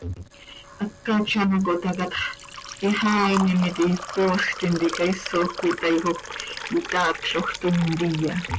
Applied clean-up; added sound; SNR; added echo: none; Liquid; 11 dB; none.